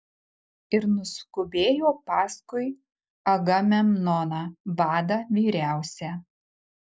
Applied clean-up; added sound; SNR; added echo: none; none; none; none.